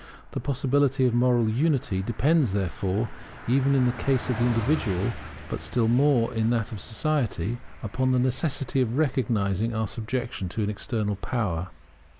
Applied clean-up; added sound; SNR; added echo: none; Car passing by; 17 dB; none.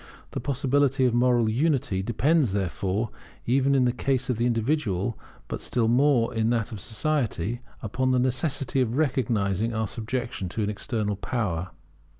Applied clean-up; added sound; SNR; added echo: none; none; none; none.